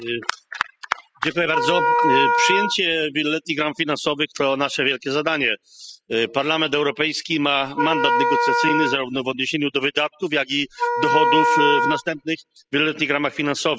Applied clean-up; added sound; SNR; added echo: classical method spectral subtraction.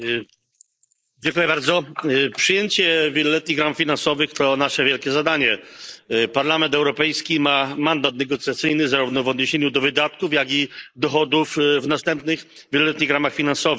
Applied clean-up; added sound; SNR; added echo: neural mask model Resemble Enhance denoiser.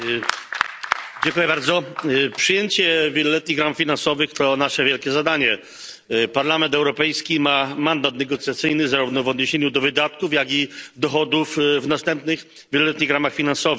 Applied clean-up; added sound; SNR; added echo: none; none; none; none.